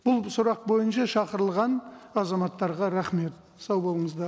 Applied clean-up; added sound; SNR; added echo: none; none; none; none.